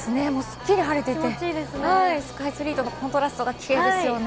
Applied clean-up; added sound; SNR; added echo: none; Alarm; 16 dB; none.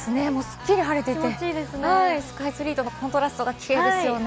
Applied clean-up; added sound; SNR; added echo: none; none; none; none.